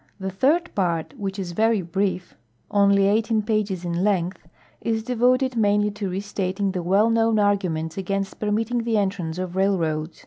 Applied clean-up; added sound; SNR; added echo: none; none; none; none.